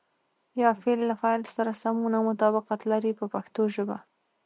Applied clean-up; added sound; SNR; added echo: none; none; none; none.